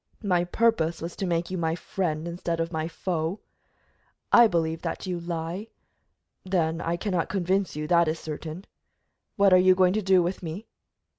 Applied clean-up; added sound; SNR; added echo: none; none; none; none.